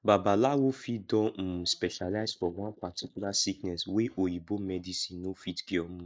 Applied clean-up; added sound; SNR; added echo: neural mask model Resemble Enhance denoiser.